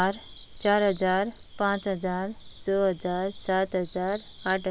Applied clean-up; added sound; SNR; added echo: none; none; none; none.